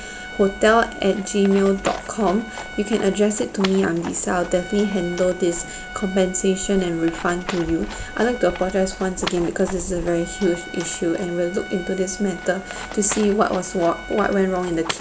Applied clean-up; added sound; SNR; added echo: none; Trumpet + Livestock, farm animals, working animals; 13 dB; none.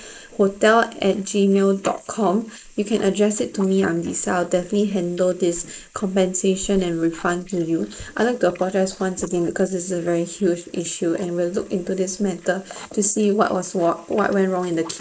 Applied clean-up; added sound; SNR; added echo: neural mask model Resemble Enhance denoiser.